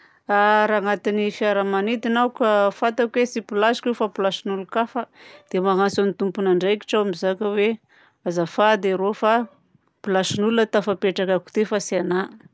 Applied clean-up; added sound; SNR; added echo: none; none; none; none.